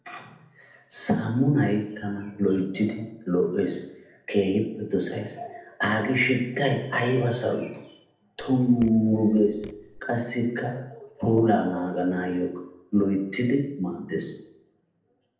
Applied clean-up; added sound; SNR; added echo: neural separator model SepFormer DNS4.